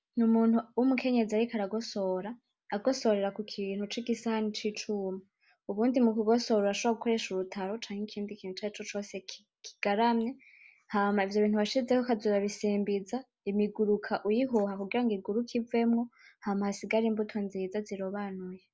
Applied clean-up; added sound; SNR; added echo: none; none; none; none.